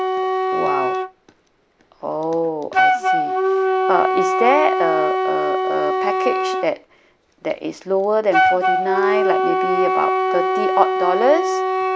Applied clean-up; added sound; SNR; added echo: none; Wind instrument, woodwind instrument; -3 dB; none.